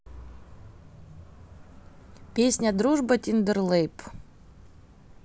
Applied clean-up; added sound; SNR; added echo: none; none; none; none.